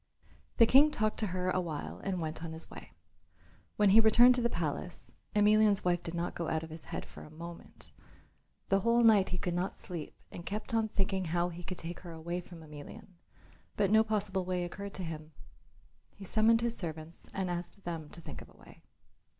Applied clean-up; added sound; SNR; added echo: none; none; none; none.